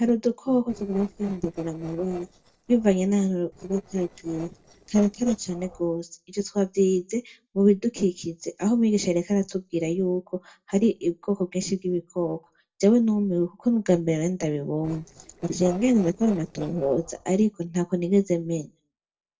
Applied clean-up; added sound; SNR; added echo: neural separator model SepFormer DNS4.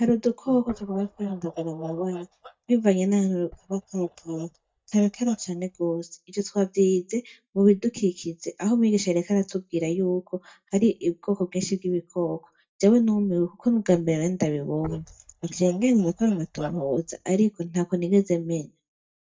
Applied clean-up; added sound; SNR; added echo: neural mask model DeepFilterNet 3.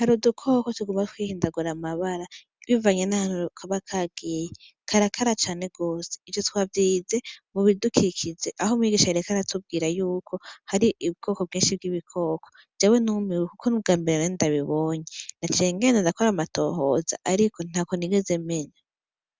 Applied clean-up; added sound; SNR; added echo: none; none; none; none.